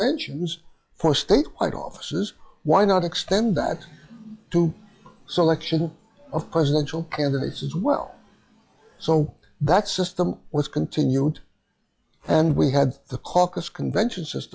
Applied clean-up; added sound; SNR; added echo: classical method log-MMSE.